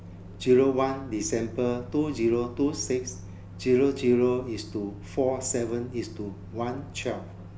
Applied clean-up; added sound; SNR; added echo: none; Microwave oven; 14 dB; none.